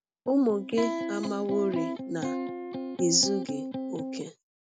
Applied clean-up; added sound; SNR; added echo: none; Electric guitar; 4 dB; none.